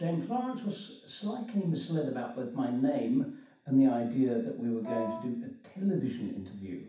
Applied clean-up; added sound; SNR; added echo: none; Wind instrument, woodwind instrument; 8 dB; reverberation time 0.6 s.